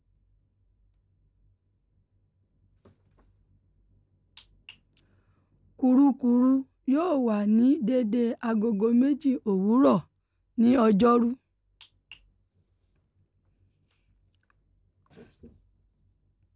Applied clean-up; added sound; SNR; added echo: none; none; none; none.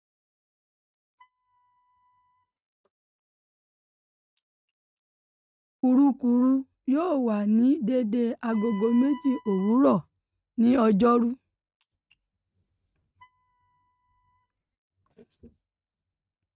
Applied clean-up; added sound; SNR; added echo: neural mask model RNNoise.